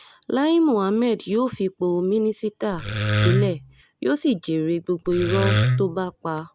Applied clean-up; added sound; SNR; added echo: none; Wood; -1 dB; none.